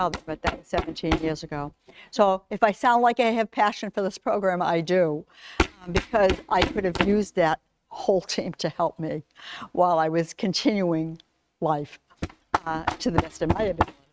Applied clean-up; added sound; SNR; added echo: neural mask model RNNoise.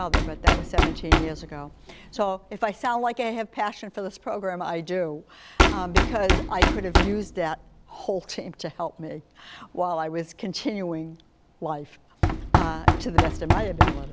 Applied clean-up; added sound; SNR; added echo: none; Knock; -4 dB; none.